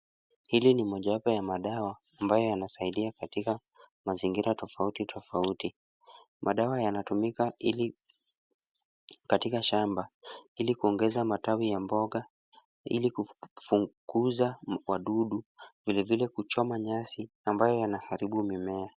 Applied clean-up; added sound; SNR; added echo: none; none; none; none.